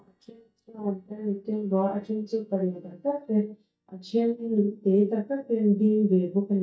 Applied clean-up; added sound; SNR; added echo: neural mask model DeepFilterNet 3.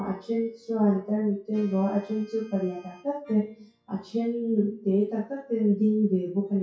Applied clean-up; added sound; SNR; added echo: classical method WPE with log-MMSE.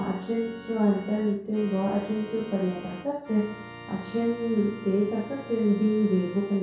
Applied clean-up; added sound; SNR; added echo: none; Organ; 16 dB; reverberation time 0.6 s.